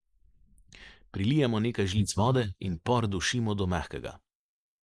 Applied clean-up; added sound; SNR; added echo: neural mask model Resemble Enhance denoiser.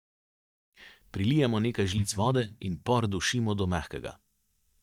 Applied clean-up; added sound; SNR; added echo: neural mask model DeepFilterNet 3.